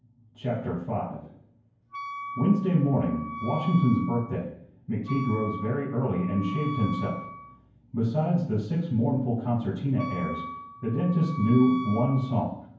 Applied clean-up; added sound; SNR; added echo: none; Wind instrument, woodwind instrument; 12 dB; reverberation time 0.9 s.